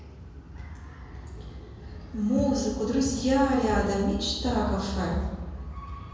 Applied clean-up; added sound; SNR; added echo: none; none; none; reverberation time 1.2 s.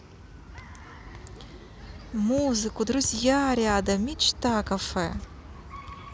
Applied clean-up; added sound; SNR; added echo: none; none; none; none.